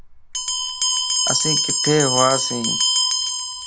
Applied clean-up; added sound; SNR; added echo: none; Bell; -3 dB; none.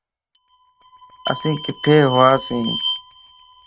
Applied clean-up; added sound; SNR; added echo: neural mask model RNNoise.